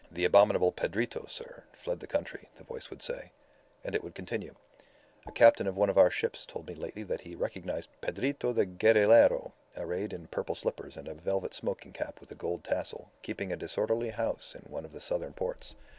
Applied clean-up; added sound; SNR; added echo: none; none; none; none.